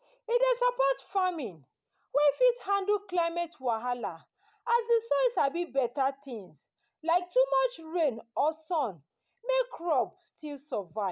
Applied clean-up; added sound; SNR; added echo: none; none; none; none.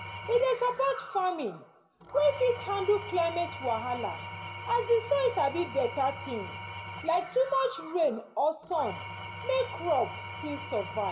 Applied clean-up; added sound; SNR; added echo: none; Engine / Tools; 11 dB; reverberation time 0.6 s.